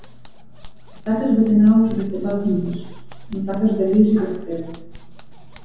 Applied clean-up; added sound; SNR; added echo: none; Zipper (clothing); 13 dB; reverberation time 1.0 s.